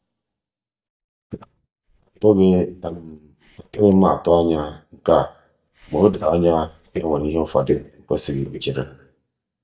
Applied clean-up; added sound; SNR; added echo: neural mask model DeepFilterNet 3.